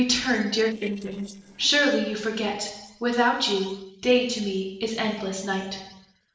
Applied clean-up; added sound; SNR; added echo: neural separator model SepFormer DNS4.